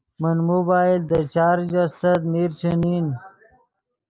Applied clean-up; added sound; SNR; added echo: none; none; none; none.